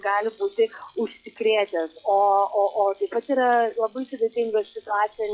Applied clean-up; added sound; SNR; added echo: classical method log-MMSE.